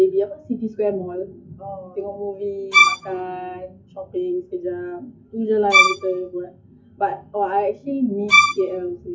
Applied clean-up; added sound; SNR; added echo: classical method WPE with log-MMSE.